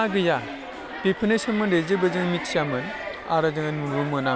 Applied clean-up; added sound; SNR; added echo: none; none; none; none.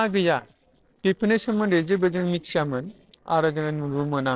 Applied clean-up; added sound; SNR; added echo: neural separator model SepFormer DNS4.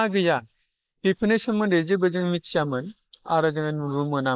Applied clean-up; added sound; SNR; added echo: neural mask model Resemble Enhance denoiser.